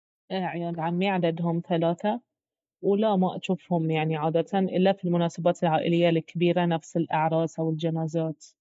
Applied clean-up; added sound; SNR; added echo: neural mask model DeepFilterNet 3.